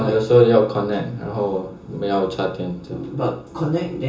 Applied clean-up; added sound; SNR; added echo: none; none; none; reverberation time 0.2 s.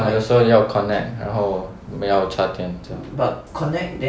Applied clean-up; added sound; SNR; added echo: none; none; none; none.